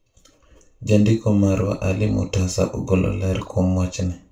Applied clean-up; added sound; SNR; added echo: none; none; none; reverberation time 0.2 s.